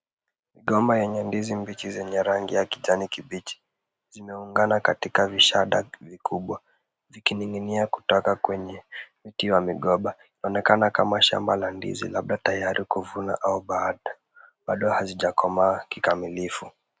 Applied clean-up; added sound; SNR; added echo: none; none; none; none.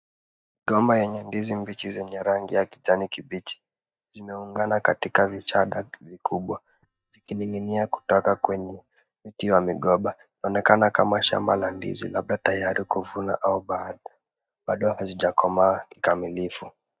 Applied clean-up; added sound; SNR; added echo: neural mask model DeepFilterNet 3.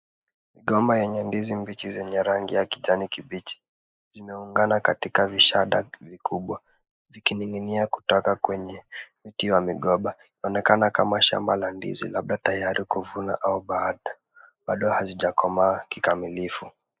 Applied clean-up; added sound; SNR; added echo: neural mask model Resemble Enhance denoiser.